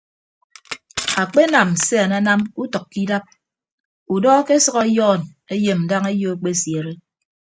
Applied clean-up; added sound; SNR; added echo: none; Crushing; 13 dB; none.